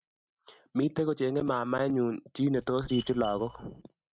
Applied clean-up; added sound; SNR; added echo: neural mask model RNNoise.